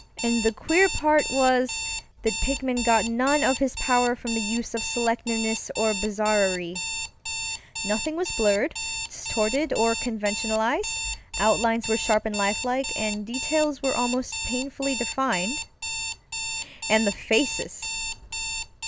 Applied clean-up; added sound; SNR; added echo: none; Alarm; 6 dB; none.